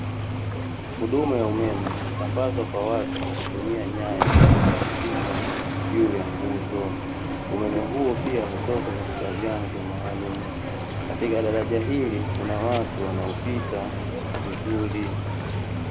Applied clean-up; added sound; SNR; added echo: none; Cricket / Waves, surf; -3 dB; none.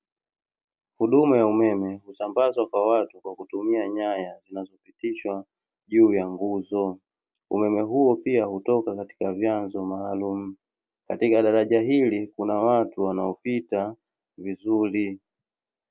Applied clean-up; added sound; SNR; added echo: none; none; none; none.